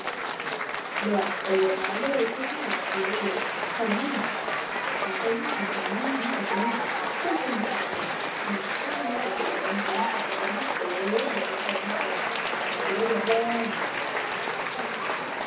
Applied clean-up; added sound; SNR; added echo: none; Applause / Cheering; -3 dB; reverberation time 0.6 s.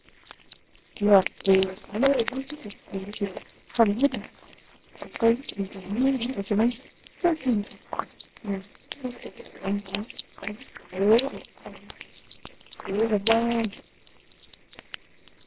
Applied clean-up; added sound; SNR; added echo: neural separator model SepFormer WHAMR!.